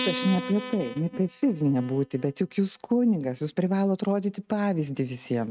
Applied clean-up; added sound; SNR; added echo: neural mask model RNNoise.